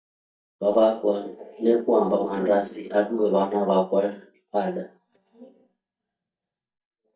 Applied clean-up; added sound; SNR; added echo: neural mask model DeepFilterNet 3.